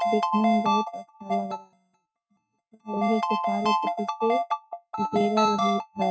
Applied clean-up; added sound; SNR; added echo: neural mask model RNNoise.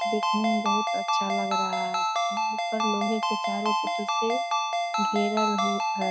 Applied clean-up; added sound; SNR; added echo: none; Ringtone; -5 dB; none.